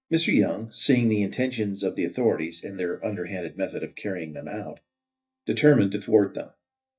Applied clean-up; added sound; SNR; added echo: neural mask model DeepFilterNet 3.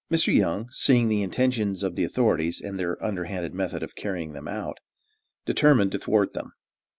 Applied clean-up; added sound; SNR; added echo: none; none; none; none.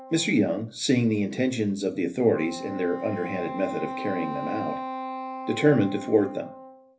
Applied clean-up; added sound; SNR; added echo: none; Wind instrument, woodwind instrument; 10 dB; reverberation time 0.3 s.